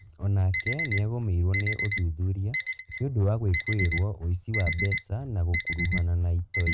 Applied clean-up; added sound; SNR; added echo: neural mask model RNNoise.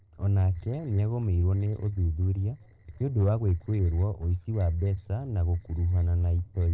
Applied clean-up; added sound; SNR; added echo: neural separator model SepFormer DNS4.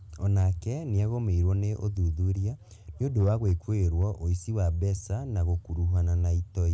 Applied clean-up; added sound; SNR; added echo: none; none; none; none.